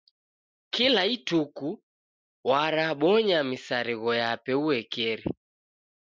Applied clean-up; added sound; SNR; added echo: none; none; none; none.